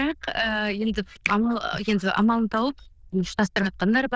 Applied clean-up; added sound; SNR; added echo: neural diffusion model UNIVERSE++.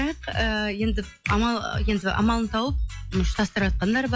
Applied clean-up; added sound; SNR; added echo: classical method log-MMSE.